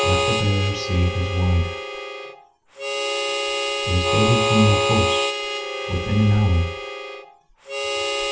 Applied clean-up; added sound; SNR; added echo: none; Harmonica; 1 dB; reverberation time 0.3 s.